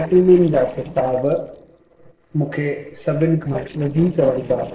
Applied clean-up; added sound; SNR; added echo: neural separator model SepFormer DNS4.